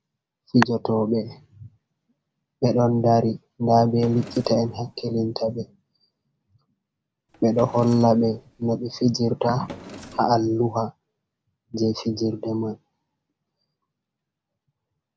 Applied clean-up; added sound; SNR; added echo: none; Drawer open or close; 18 dB; none.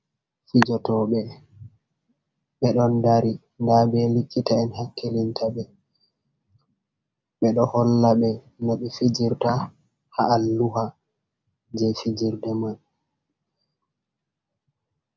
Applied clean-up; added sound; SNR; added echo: none; none; none; none.